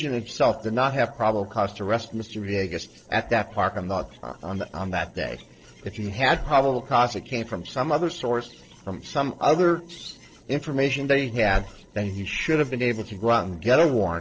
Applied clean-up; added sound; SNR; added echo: neural separator model SepFormer DNS4.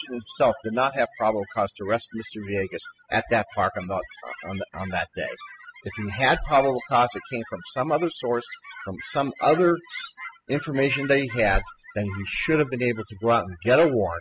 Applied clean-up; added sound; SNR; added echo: classical method spectral subtraction.